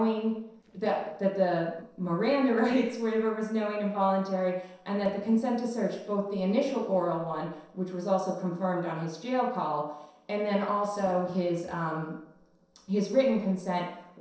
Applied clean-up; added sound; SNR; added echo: neural separator model SepFormer DNS4.